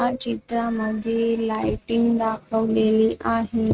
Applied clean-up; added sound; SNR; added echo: neural mask model RNNoise.